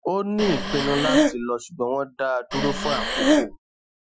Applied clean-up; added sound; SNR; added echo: classical method Wiener filter.